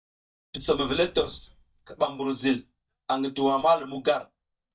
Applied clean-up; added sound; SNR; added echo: neural mask model DeepFilterNet 3.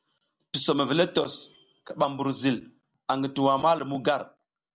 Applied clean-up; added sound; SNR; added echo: none; none; none; none.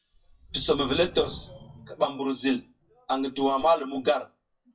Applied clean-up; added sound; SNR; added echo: classical method WPE with log-MMSE.